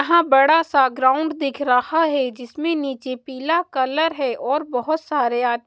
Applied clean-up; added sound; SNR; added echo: none; none; none; none.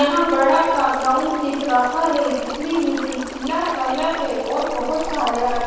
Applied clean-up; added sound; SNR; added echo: none; Stream; 10 dB; reverberation time 1.2 s.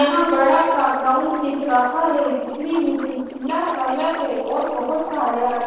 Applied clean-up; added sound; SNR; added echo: neural separator model SepFormer DNS4.